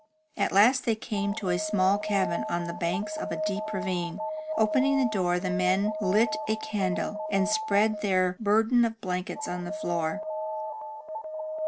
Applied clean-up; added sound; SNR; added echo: none; Alarm; 7 dB; none.